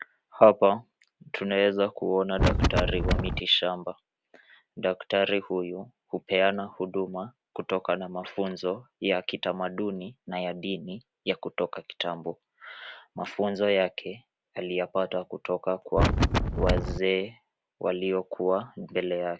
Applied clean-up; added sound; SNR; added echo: none; Wind; -4 dB; none.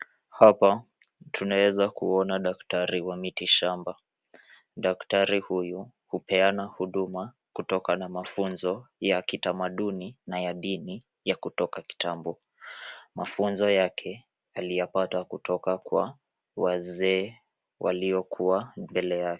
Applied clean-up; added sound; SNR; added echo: none; none; none; none.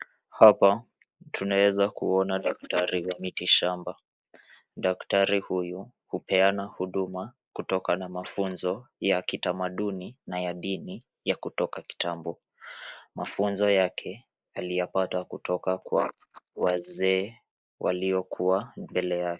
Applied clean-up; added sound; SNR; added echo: neural mask model Resemble Enhance denoiser.